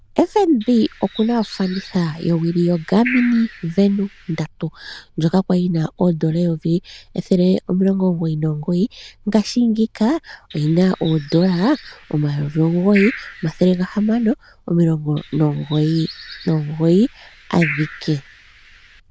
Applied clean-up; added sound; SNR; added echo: neural diffusion model UNIVERSE++.